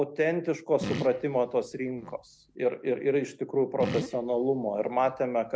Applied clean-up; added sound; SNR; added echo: none; Fart; 11 dB; none.